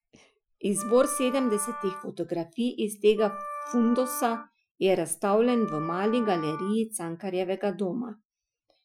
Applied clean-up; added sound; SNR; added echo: classical method Wiener filter.